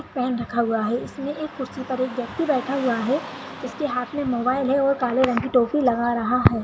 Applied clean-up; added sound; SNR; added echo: none; Car passing by / Traffic noise, roadway noise; 17 dB; none.